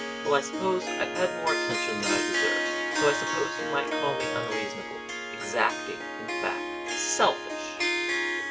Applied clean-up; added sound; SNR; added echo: none; Harp; -1 dB; none.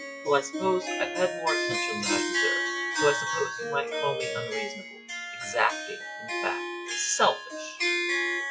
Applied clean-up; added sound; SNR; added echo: classical method log-MMSE.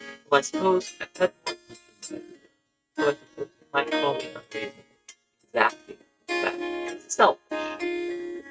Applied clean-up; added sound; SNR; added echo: neural mask model RNNoise.